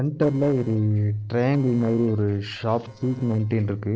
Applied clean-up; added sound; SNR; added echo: neural separator model SepFormer DNS4.